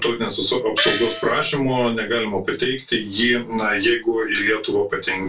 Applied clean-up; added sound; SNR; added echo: none; Gong; 2 dB; reverberation time 0.2 s.